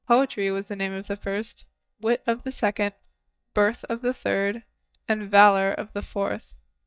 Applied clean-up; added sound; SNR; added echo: neural mask model DeepFilterNet 3.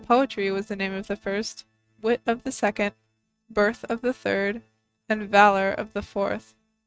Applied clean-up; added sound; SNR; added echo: neural mask model RNNoise.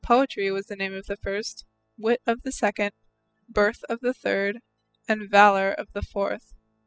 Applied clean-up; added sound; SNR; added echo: classical method spectral subtraction.